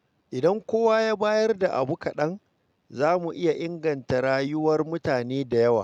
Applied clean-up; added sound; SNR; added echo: none; none; none; none.